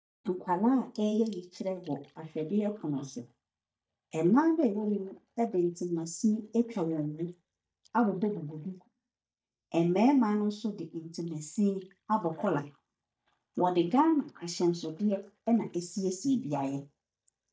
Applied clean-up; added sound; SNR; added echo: neural mask model DeepFilterNet 3.